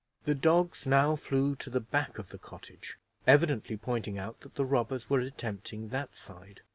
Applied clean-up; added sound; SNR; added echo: none; none; none; none.